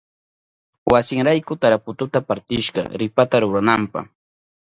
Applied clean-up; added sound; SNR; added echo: none; none; none; none.